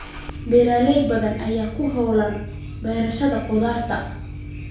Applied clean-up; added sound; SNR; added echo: none; Engine starting / Car; 11 dB; reverberation time 0.5 s.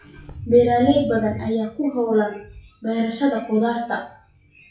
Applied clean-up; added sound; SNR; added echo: classical method WPE with log-MMSE.